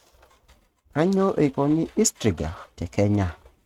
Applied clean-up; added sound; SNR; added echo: neural mask model RNNoise.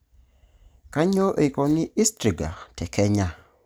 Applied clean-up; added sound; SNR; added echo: none; none; none; none.